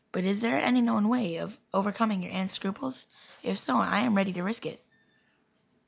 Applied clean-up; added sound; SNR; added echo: none; none; none; none.